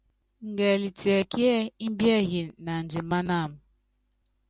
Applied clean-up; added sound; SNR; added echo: none; none; none; none.